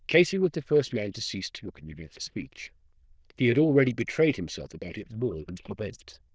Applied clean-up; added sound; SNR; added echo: neural diffusion model UNIVERSE++.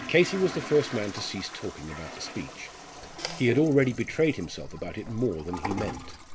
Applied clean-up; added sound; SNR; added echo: none; Toilet flush; 11 dB; none.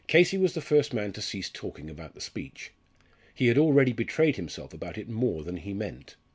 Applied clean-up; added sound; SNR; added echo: none; none; none; none.